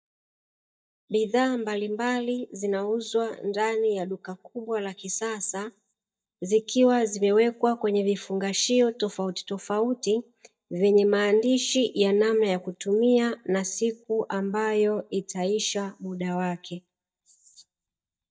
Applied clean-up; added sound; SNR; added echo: neural mask model DeepFilterNet 3.